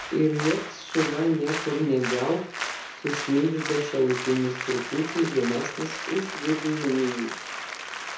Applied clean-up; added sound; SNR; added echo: none; Applause; 8 dB; reverberation time 0.5 s.